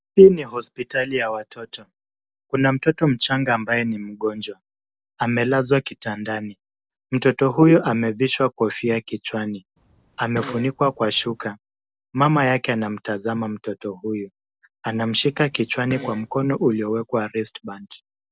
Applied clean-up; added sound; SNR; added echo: neural separator model SepFormer DNS4.